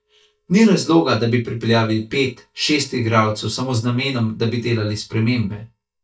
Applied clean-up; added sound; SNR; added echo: neural mask model DeepFilterNet 3.